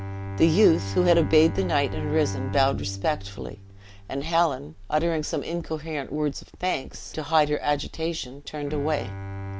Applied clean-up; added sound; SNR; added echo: none; Bowed string instrument; 10 dB; none.